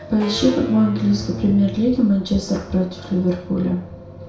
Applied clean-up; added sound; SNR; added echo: none; Electric guitar / Bass guitar; 10 dB; reverberation time 0.6 s.